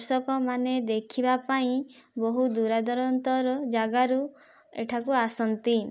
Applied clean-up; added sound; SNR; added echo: none; none; none; none.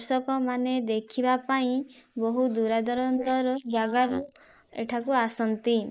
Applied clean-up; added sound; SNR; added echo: neural mask model Resemble Enhance denoiser.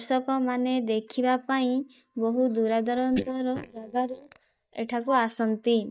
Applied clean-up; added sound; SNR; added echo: neural mask model DeepFilterNet 3.